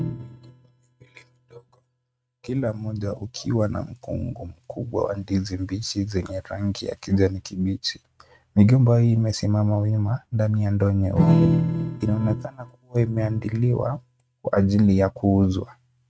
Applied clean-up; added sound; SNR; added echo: neural mask model RNNoise.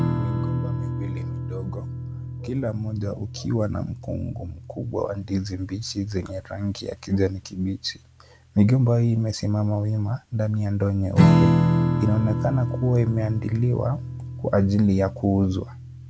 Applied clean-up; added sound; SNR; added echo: none; Strum; 2 dB; none.